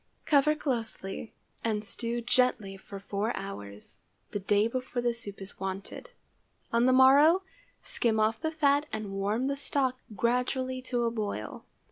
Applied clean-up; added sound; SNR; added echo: none; none; none; none.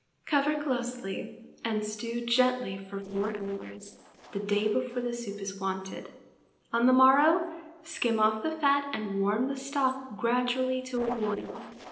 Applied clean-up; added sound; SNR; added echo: neural separator model SepFormer DNS4.